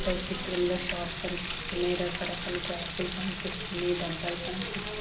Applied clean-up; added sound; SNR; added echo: none; Frying (food); -1 dB; reverberation time 0.5 s.